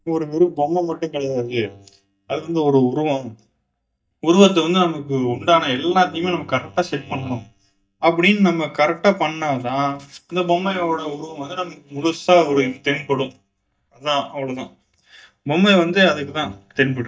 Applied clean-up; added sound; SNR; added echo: neural mask model DeepFilterNet 3.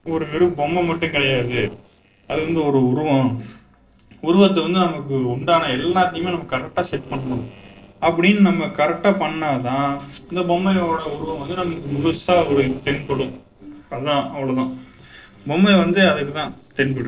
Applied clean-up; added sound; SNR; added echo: neural separator model SepFormer DNS4.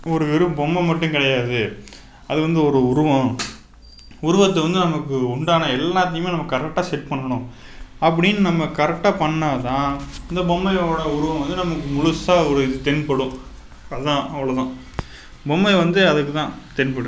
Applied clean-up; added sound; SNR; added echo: none; none; none; none.